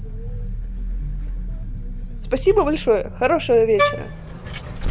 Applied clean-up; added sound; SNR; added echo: none; Vehicle + Wind instrument, woodwind instrument; 4 dB; none.